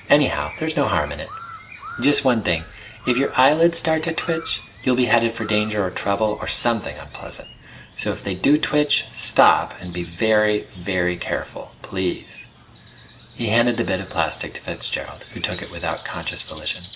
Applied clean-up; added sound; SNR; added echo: none; Crow; 19 dB; none.